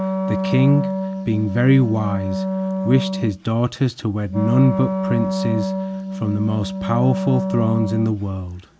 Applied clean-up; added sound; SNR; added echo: none; Wind instrument, woodwind instrument; 4 dB; none.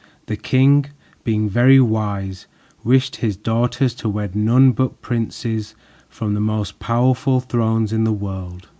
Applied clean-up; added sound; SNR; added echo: none; none; none; none.